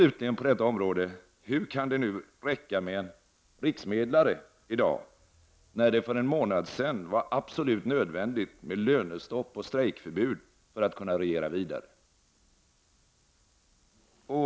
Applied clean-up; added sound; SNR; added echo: none; none; none; none.